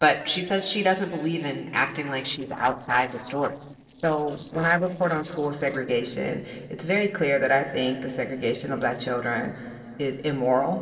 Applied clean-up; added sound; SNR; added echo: neural separator model SepFormer DNS4.